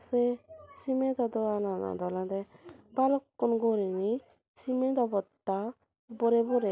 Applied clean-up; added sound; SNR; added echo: none; none; none; none.